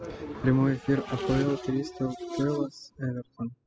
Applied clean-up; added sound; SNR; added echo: classical method spectral subtraction.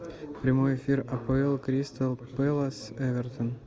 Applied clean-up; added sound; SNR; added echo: none; none; none; none.